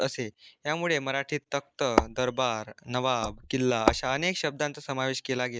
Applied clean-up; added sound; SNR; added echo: neural mask model Resemble Enhance denoiser.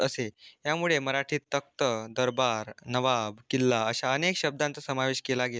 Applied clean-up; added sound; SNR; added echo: none; none; none; none.